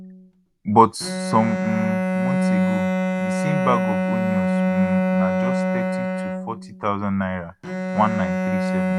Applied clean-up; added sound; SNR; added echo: none; Bowed string instrument; -3 dB; none.